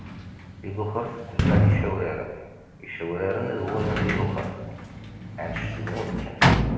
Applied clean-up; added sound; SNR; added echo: none; Sliding door; -5 dB; reverberation time 1.2 s.